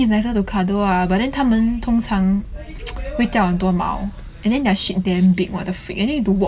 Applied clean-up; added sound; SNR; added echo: none; none; none; none.